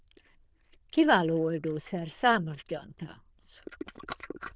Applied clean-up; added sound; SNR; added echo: neural diffusion model UNIVERSE++.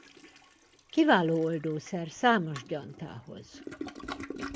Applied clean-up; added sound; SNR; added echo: none; Toilet flush; 15 dB; none.